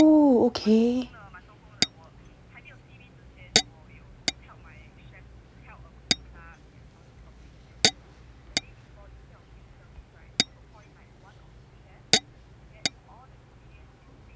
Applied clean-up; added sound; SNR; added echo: none; Tap / Glass; 5 dB; none.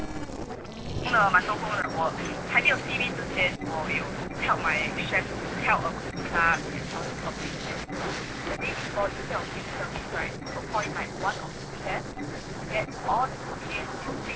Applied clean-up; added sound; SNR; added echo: neural separator model SepFormer DNS4.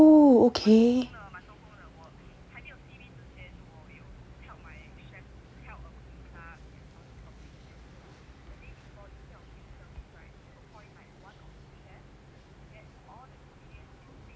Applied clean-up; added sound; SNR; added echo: none; none; none; none.